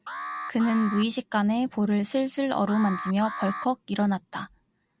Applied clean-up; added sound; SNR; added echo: none; Alarm; 11 dB; none.